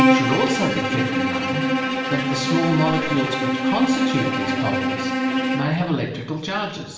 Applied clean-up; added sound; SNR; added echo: none; Bowed string instrument; -2 dB; reverberation time 0.8 s.